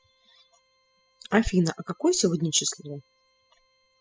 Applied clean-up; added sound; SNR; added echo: classical method spectral subtraction.